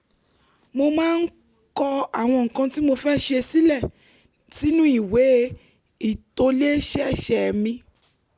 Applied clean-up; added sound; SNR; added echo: none; none; none; none.